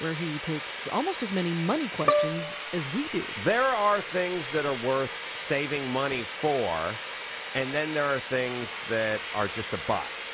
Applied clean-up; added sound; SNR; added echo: none; Bowed string instrument + Sawing; 5 dB; none.